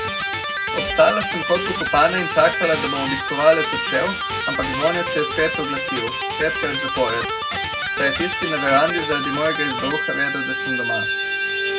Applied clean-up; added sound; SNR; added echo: none; Electric guitar; 2 dB; reverberation time 0.3 s.